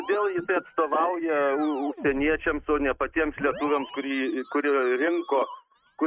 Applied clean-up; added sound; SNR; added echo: neural mask model RNNoise.